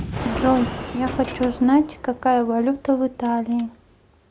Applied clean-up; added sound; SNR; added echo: none; Gunshot, gunfire; 11 dB; none.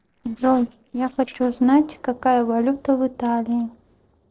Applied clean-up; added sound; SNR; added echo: neural separator model SepFormer DNS4.